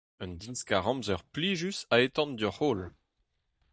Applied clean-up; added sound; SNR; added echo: neural mask model DeepFilterNet 3.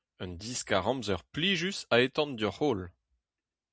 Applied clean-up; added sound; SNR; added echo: none; none; none; none.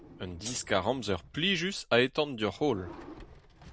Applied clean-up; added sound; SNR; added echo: none; Hi-hat + Drawer open or close; 16 dB; none.